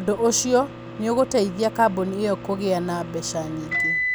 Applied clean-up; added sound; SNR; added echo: none; Microwave oven; 8 dB; none.